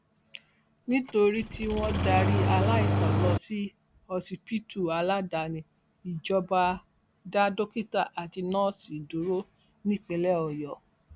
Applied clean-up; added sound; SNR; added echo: none; Engine starting; -3 dB; none.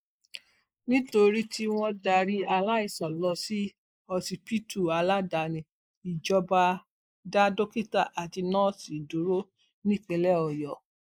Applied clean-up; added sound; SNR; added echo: neural mask model Resemble Enhance denoiser.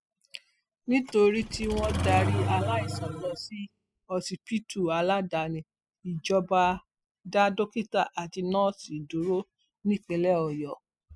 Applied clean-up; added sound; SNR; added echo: classical method spectral subtraction.